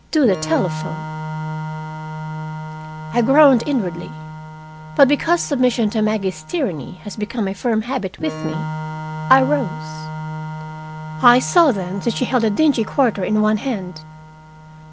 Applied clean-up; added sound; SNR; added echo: none; Organ; 10 dB; none.